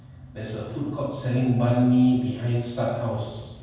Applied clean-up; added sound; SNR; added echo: none; none; none; reverberation time 1.2 s.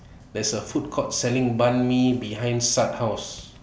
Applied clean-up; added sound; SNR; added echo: none; none; none; none.